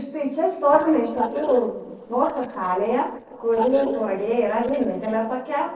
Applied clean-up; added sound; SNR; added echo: neural separator model SepFormer DNS4.